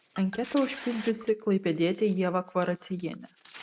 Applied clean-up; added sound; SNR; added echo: none; Marimba, xylophone + Tearing; 19 dB; none.